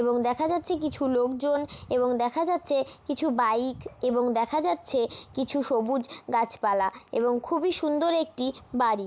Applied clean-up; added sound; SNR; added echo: none; none; none; none.